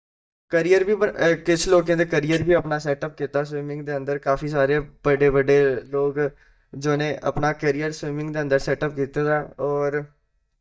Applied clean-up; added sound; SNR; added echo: neural mask model DeepFilterNet 3.